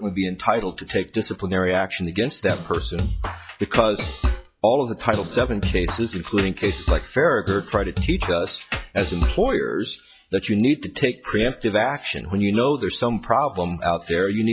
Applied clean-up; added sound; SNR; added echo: classical method log-MMSE.